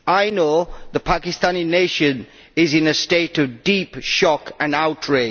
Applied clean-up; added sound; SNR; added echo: none; none; none; none.